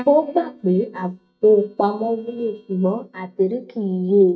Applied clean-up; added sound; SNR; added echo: neural mask model DeepFilterNet 3.